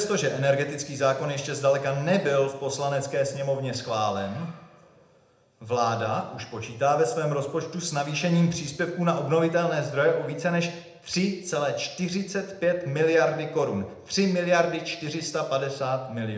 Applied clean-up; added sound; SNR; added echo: none; none; none; reverberation time 0.7 s.